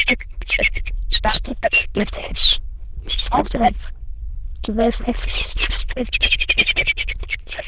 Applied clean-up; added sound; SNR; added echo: neural diffusion model UNIVERSE++.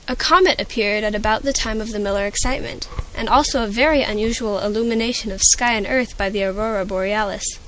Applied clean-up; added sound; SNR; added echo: none; none; none; none.